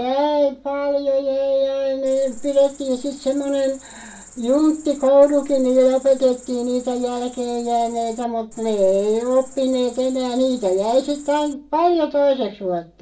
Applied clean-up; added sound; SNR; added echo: none; Cricket; 20 dB; reverberation time 0.2 s.